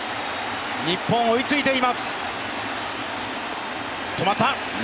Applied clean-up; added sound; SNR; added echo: none; none; none; none.